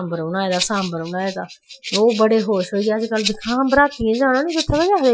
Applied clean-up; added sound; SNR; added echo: classical method Wiener filter.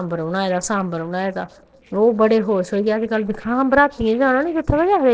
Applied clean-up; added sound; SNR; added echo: neural separator model SepFormer DNS4.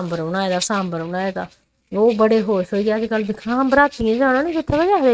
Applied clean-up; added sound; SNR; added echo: neural mask model RNNoise.